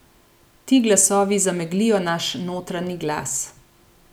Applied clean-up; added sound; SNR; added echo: none; none; none; none.